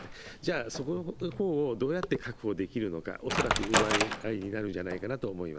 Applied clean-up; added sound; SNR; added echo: none; Wood; 3 dB; none.